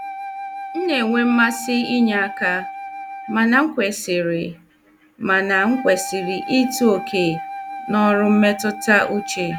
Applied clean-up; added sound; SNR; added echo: none; Wind instrument, woodwind instrument; 12 dB; none.